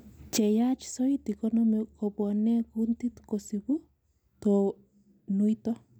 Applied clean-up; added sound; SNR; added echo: none; none; none; none.